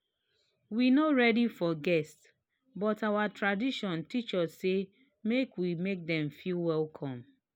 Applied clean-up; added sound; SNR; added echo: none; none; none; none.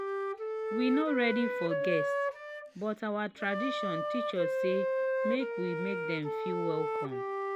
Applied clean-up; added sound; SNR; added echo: none; Wind instrument, woodwind instrument; -1 dB; none.